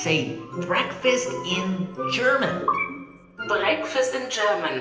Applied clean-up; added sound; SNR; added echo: none; Piano; 17 dB; reverberation time 0.8 s.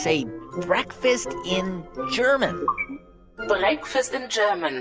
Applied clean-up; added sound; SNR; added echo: none; none; none; none.